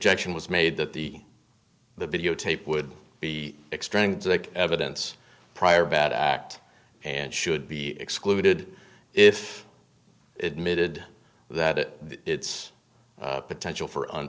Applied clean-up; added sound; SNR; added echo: none; none; none; none.